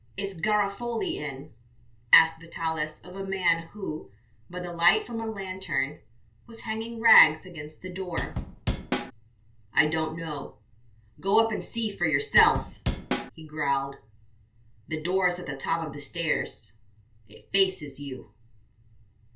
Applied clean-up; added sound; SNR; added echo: none; Drum / Drum kit; 2 dB; reverberation time 0.2 s.